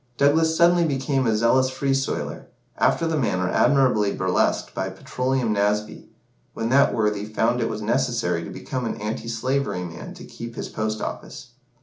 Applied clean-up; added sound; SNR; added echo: none; none; none; none.